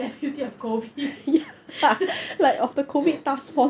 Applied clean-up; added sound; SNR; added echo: none; none; none; none.